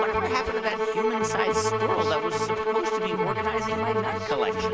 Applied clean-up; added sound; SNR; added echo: none; Bowed string instrument; -4 dB; none.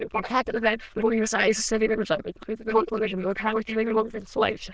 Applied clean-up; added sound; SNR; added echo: neural diffusion model UNIVERSE++.